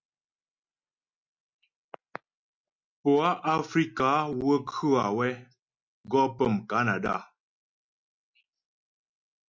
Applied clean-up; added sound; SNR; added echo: none; none; none; none.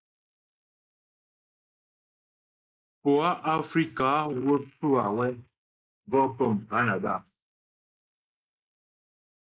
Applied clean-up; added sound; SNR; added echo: neural mask model Resemble Enhance denoiser.